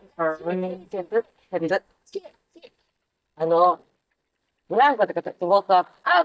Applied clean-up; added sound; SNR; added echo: neural mask model DeepFilterNet 3.